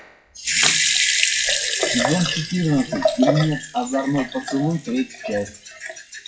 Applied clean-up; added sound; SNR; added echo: classical method WPE with log-MMSE.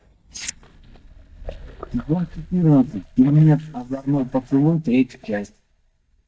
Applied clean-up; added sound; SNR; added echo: neural mask model DeepFilterNet 3.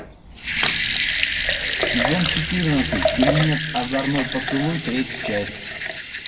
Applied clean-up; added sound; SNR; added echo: none; Sink (filling or washing) / Water tap, faucet / Liquid; -2 dB; reverberation time 1.1 s.